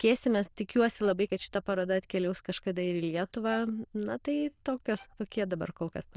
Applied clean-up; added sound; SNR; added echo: neural diffusion model UNIVERSE++.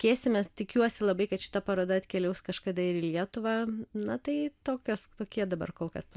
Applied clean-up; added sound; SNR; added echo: none; none; none; none.